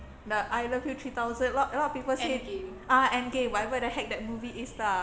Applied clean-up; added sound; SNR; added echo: none; none; none; none.